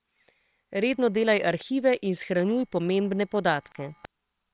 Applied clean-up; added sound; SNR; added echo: neural separator model SepFormer WHAM!.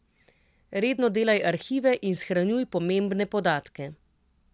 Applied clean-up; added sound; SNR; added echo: none; none; none; none.